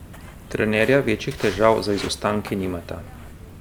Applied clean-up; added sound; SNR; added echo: none; Walk, footsteps; 15 dB; none.